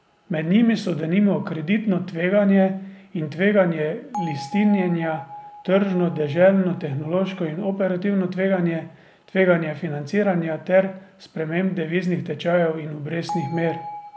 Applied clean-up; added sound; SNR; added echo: none; Bell; 18 dB; none.